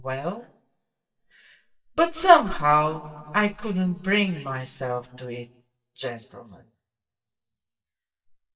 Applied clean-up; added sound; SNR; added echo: neural mask model DeepFilterNet 3.